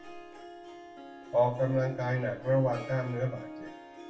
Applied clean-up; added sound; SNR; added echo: none; Harp; 14 dB; reverberation time 0.4 s.